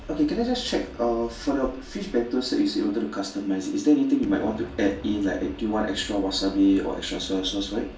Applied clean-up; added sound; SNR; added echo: none; Explosion; 17 dB; reverberation time 0.4 s.